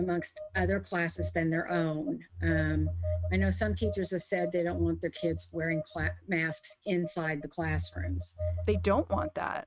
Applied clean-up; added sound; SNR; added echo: neural mask model RNNoise.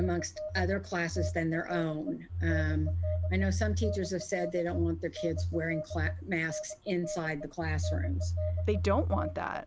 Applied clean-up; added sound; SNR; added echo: none; Telephone; 0 dB; none.